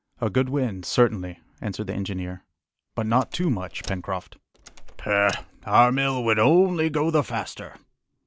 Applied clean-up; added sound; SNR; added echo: none; Door; 15 dB; none.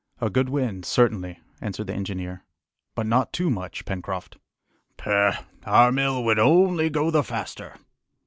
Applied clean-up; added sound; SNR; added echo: none; none; none; none.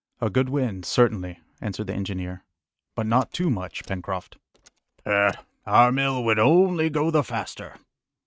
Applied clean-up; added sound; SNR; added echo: neural mask model RNNoise.